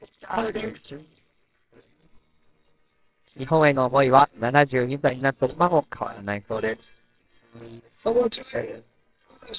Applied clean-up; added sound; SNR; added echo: neural separator model SepFormer WHAMR!.